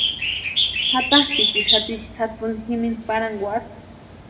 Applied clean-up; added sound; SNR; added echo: none; Bird; -2 dB; reverberation time 1.8 s.